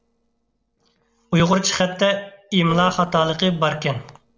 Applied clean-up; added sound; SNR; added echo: neural separator model SepFormer DNS4.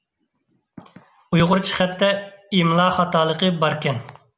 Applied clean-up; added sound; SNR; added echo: none; none; none; none.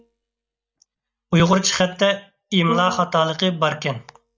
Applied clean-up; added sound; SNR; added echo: neural mask model DeepFilterNet 3.